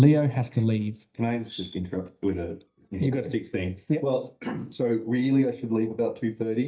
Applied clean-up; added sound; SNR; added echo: neural mask model DeepFilterNet 3.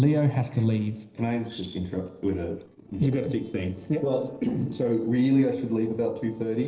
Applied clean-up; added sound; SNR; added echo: neural separator model SepFormer DNS4.